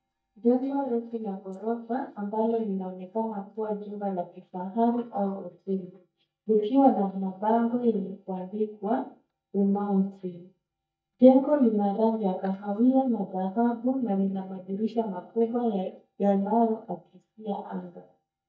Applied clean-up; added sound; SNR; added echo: neural mask model DeepFilterNet 3.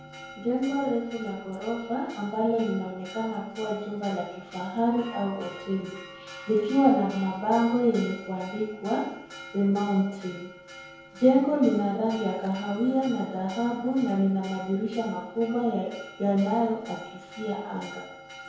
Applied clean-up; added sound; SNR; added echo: none; Church bell; 17 dB; reverberation time 0.9 s.